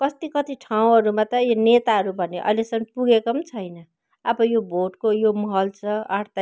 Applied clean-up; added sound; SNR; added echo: none; none; none; none.